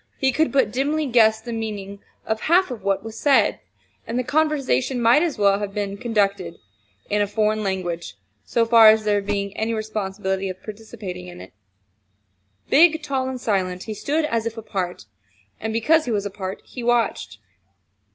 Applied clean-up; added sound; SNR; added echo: none; none; none; none.